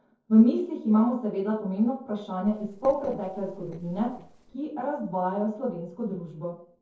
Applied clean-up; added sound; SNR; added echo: neural separator model SepFormer DNS4.